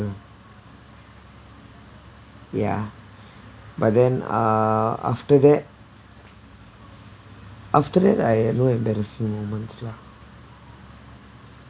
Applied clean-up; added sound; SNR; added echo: none; none; none; none.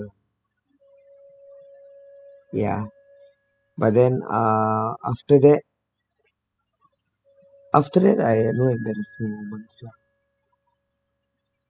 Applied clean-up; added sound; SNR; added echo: classical method spectral subtraction.